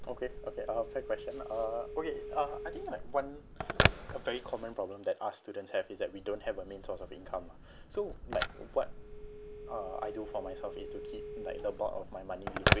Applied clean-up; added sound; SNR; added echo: none; Telephone; 0 dB; none.